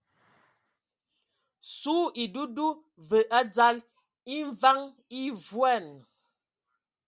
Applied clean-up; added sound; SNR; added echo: none; none; none; none.